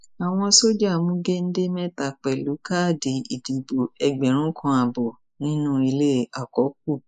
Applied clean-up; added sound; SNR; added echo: neural mask model Resemble Enhance denoiser.